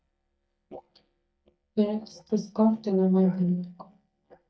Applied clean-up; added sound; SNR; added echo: neural mask model DeepFilterNet 3.